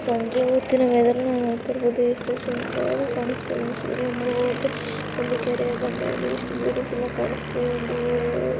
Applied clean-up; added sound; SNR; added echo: none; Aircraft; 10 dB; none.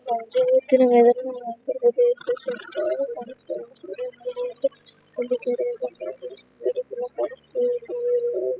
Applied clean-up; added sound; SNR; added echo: classical method spectral subtraction.